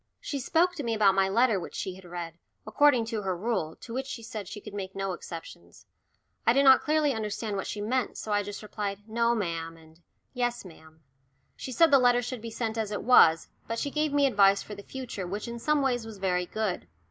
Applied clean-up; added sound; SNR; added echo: none; none; none; none.